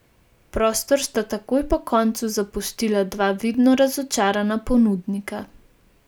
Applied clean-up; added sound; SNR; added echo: none; none; none; none.